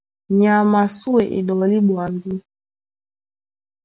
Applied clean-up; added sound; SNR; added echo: none; none; none; none.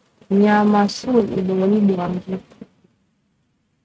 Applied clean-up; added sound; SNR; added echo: neural mask model RNNoise.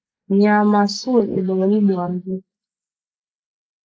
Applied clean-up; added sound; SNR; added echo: neural mask model Resemble Enhance denoiser.